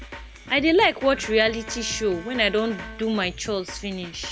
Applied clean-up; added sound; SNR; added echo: none; Bowed string instrument + Drum kit; 14 dB; none.